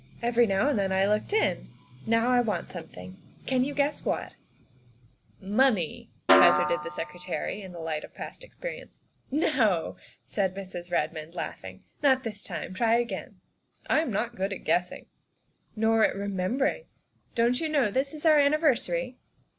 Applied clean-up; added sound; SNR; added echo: none; Snare drum; -1 dB; none.